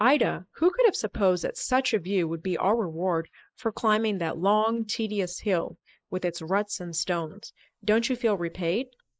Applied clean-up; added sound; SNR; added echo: neural mask model Resemble Enhance denoiser.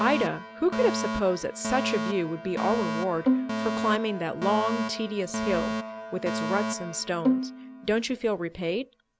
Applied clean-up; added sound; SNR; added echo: none; Bowed string instrument + Alarm; 2 dB; none.